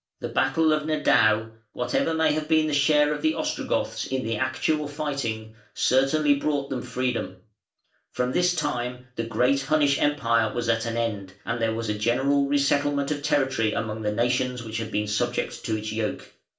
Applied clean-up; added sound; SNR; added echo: none; none; none; reverberation time 0.3 s.